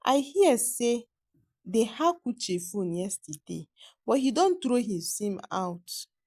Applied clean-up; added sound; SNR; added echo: none; none; none; none.